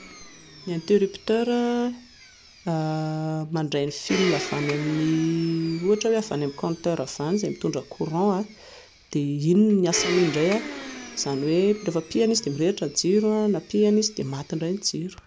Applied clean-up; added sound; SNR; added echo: none; Domestic sounds, home sounds; 14 dB; none.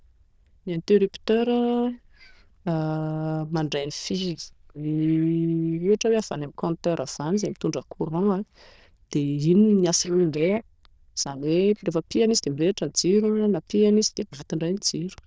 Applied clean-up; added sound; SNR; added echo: neural diffusion model UNIVERSE++.